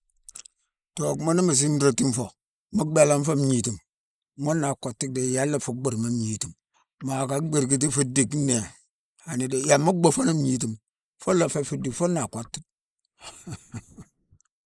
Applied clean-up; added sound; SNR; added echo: neural mask model Resemble Enhance denoiser.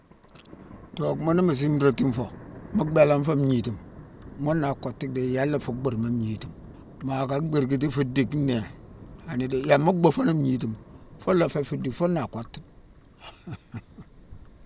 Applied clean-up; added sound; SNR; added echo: none; Thunder; 18 dB; none.